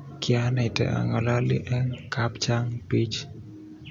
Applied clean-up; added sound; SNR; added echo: none; none; none; none.